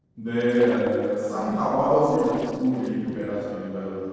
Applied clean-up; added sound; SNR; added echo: neural separator model SepFormer DNS4.